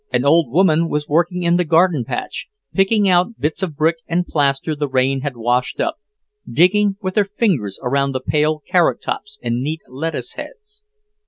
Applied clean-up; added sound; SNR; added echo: none; none; none; none.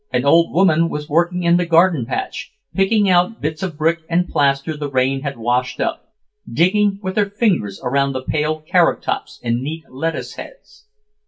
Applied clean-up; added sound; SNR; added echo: none; none; none; reverberation time 0.2 s.